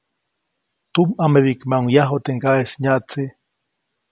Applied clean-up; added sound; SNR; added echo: none; none; none; none.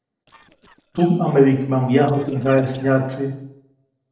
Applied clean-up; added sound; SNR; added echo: neural separator model SepFormer DNS4.